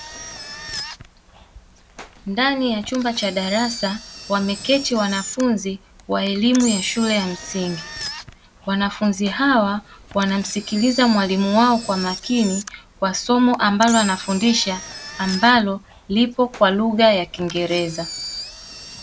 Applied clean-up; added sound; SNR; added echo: none; Engine; 14 dB; none.